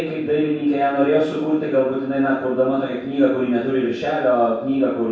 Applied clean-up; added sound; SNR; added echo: none; none; none; reverberation time 0.7 s.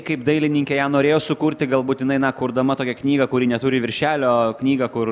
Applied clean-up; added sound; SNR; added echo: none; none; none; none.